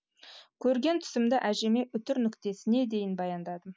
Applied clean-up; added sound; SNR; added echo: none; none; none; none.